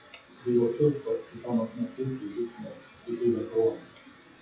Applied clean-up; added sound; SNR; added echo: classical method WPE with log-MMSE.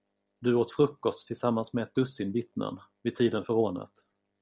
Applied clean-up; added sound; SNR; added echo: none; none; none; none.